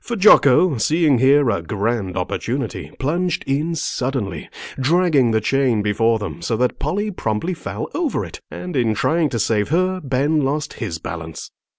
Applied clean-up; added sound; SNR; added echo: none; none; none; none.